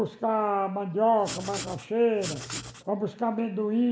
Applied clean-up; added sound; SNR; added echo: none; Writing; 12 dB; reverberation time 1.3 s.